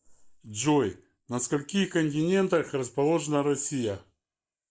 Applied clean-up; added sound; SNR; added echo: neural mask model Resemble Enhance denoiser.